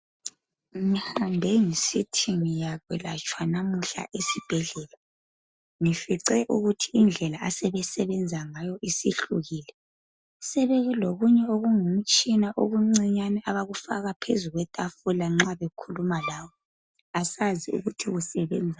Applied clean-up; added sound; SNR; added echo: none; Bowed string instrument; 11 dB; none.